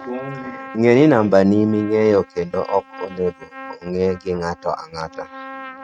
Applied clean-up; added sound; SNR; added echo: neural mask model RNNoise.